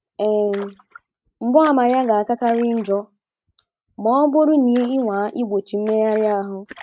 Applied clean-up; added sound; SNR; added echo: neural mask model RNNoise.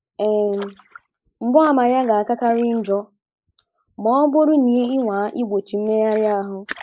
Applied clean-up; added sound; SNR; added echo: neural mask model Resemble Enhance denoiser.